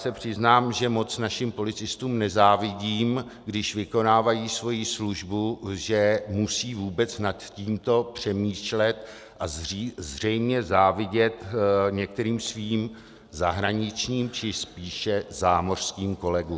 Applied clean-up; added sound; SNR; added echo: none; none; none; none.